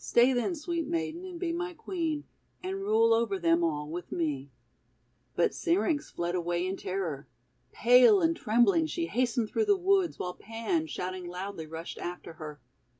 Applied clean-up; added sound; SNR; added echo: none; none; none; none.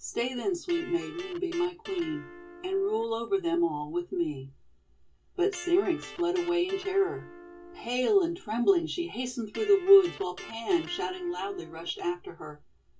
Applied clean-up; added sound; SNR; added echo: none; Electric guitar; 16 dB; reverberation time 0.1 s.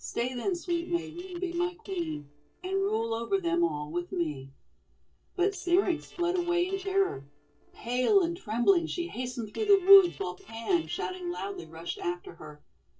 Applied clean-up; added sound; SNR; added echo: neural separator model SepFormer DNS4.